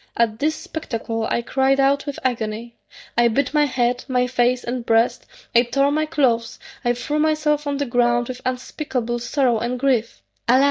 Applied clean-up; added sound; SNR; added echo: neural mask model DeepFilterNet 3.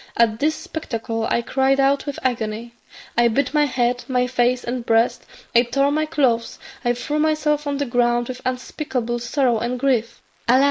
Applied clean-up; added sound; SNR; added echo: neural mask model Resemble Enhance denoiser.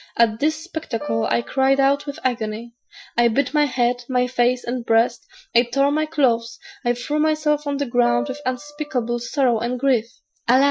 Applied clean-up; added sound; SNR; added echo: classical method Wiener filter.